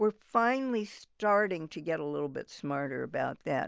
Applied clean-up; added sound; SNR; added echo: none; none; none; none.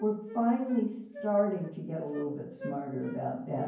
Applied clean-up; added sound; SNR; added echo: none; Wind instrument, woodwind instrument; 17 dB; reverberation time 0.9 s.